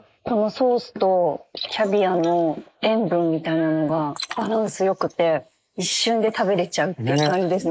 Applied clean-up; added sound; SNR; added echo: neural mask model Resemble Enhance denoiser.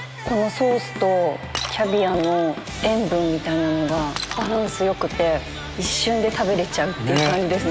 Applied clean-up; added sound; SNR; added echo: none; Drum kit + Shatter; 14 dB; none.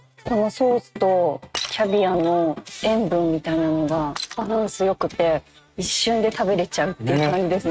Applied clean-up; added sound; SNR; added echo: neural mask model RNNoise.